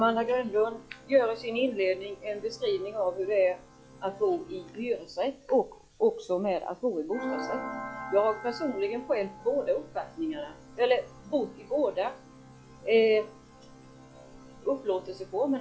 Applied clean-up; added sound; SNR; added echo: classical method log-MMSE.